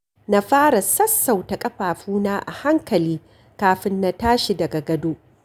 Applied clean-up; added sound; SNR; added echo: none; none; none; none.